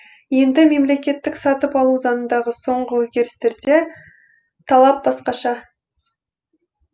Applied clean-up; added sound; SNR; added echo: none; none; none; none.